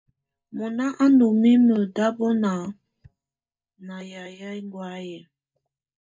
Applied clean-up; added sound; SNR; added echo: neural mask model DeepFilterNet 3.